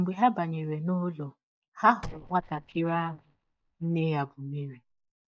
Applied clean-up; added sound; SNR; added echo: neural mask model DeepFilterNet 3.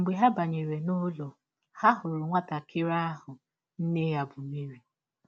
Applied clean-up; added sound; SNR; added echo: none; none; none; none.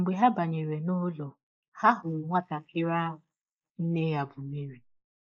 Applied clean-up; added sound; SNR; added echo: neural mask model Resemble Enhance denoiser.